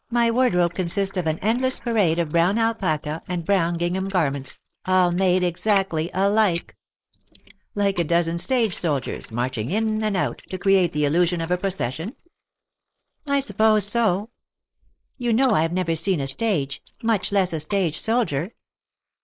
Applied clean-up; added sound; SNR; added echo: neural mask model Resemble Enhance denoiser.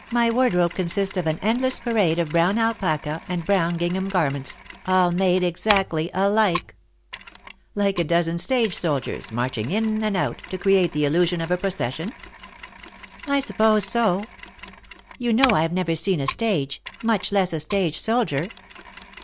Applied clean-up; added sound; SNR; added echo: none; Mechanisms; 15 dB; none.